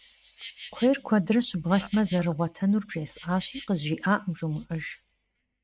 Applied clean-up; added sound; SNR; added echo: neural mask model RNNoise.